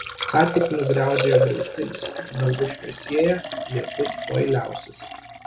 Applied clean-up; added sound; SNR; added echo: none; Liquid; 4 dB; none.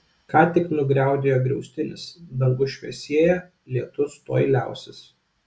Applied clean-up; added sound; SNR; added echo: none; none; none; none.